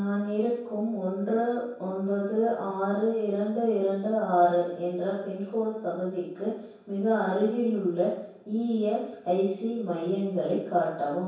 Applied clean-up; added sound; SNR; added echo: none; none; none; reverberation time 0.7 s.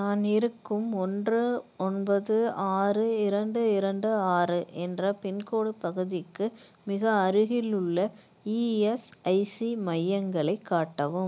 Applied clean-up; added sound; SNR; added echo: none; none; none; none.